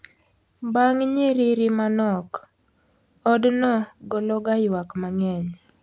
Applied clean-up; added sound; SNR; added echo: none; none; none; none.